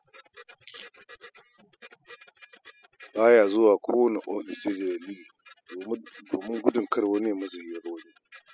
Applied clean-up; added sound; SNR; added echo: classical method spectral subtraction.